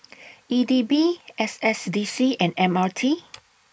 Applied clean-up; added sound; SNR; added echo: neural mask model Resemble Enhance denoiser.